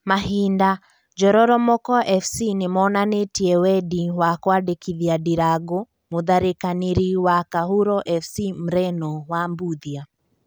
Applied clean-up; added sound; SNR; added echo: none; none; none; none.